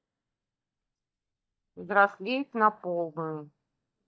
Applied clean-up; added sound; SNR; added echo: neural mask model DeepFilterNet 3.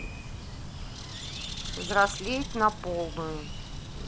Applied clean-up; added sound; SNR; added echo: none; Bird + Breathing; 5 dB; none.